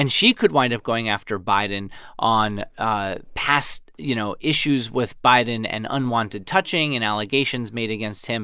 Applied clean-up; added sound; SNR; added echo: none; none; none; none.